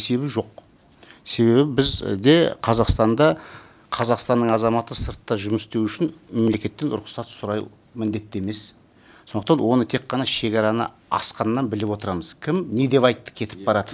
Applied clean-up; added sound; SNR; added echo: none; none; none; none.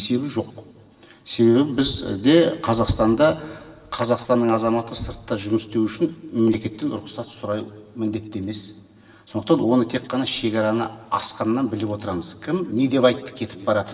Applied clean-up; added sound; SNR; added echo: none; none; none; reverberation time 1.3 s.